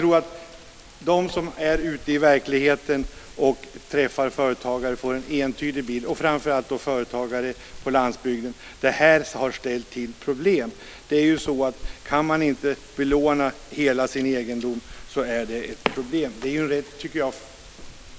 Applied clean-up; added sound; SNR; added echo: none; Wind; 18 dB; none.